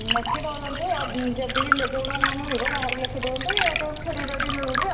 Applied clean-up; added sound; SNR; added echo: none; Liquid; -3 dB; reverberation time 1.7 s.